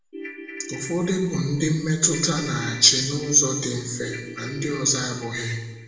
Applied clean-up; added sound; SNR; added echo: none; Ringtone / Keyboard (musical); 15 dB; reverberation time 0.9 s.